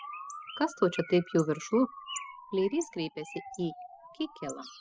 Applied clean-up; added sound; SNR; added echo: classical method spectral subtraction.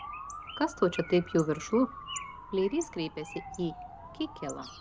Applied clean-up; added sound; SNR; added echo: none; Bird + Motor vehicle (road) / Siren; 12 dB; none.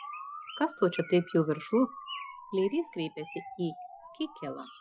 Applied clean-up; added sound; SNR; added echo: classical method Wiener filter.